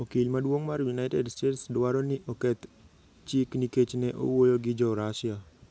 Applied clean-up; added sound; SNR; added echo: none; none; none; none.